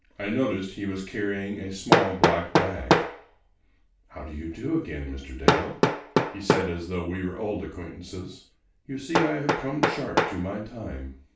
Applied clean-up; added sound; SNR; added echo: none; Hammer; -3 dB; reverberation time 0.3 s.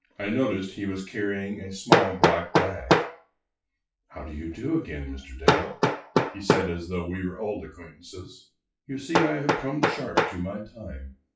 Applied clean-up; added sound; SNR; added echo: classical method WPE with log-MMSE.